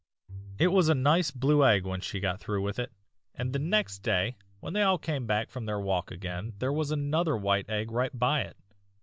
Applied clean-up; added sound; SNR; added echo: none; Bowed string instrument; 19 dB; none.